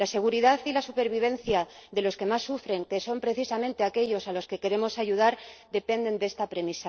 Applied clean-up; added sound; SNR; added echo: neural separator model SepFormer DNS4.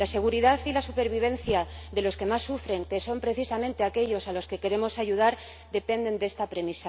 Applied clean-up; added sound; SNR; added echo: none; Piano; 16 dB; none.